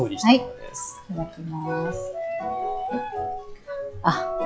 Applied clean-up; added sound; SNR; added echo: classical method log-MMSE.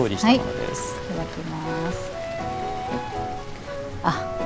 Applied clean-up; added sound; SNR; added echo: none; Water; 12 dB; none.